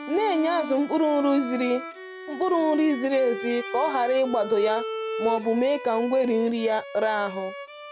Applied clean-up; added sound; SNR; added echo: none; Bowed string instrument; 11 dB; none.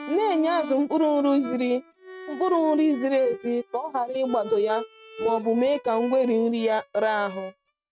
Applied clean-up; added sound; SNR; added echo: neural mask model RNNoise.